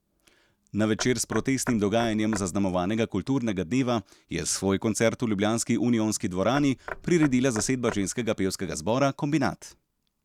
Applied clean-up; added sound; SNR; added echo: none; Knock / Wood; 15 dB; none.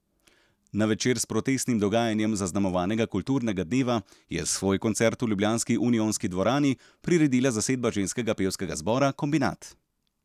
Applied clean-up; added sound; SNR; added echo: none; none; none; none.